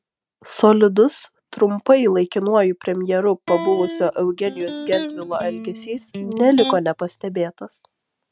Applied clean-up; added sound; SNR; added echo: neural mask model RNNoise.